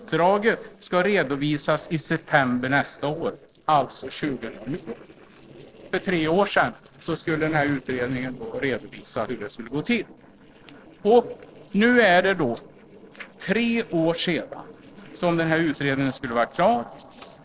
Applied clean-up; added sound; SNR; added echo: neural separator model SepFormer DNS4.